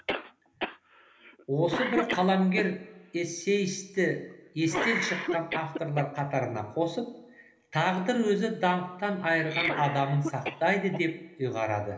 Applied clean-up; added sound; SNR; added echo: none; Cough; 8 dB; reverberation time 0.8 s.